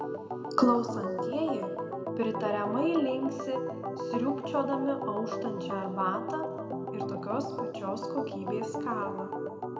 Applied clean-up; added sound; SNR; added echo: none; Organ; 2 dB; reverberation time 1.6 s.